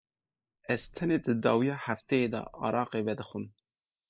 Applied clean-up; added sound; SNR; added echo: neural mask model Resemble Enhance denoiser.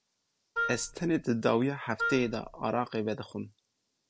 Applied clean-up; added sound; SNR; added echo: none; Wind instrument, woodwind instrument; 5 dB; none.